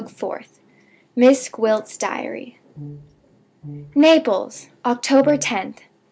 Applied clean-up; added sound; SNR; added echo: none; Brass instrument; 17 dB; none.